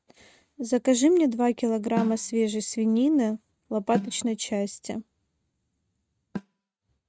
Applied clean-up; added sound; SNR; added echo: neural mask model RNNoise.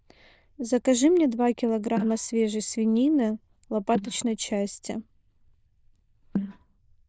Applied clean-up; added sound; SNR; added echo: neural diffusion model UNIVERSE++.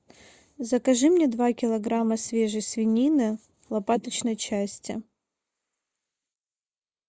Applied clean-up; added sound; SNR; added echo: neural mask model Resemble Enhance denoiser.